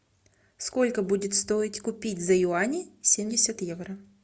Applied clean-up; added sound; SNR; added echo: none; none; none; none.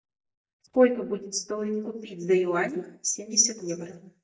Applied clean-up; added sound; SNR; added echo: neural mask model DeepFilterNet 3.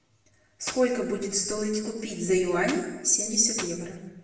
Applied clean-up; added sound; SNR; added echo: none; Clapping; 13 dB; reverberation time 0.9 s.